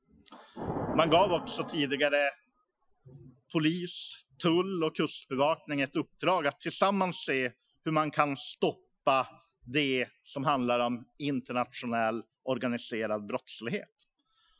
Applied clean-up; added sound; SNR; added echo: classical method Wiener filter.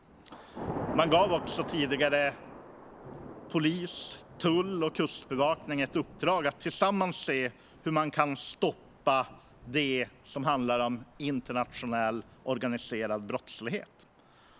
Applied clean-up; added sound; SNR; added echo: none; Thunder / Rain; 14 dB; none.